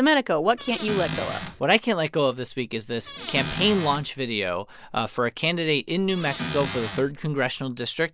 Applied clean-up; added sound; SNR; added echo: none; Squeak / Cupboard open or close; 8 dB; none.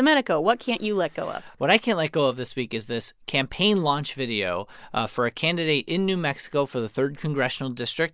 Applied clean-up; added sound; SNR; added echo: none; none; none; none.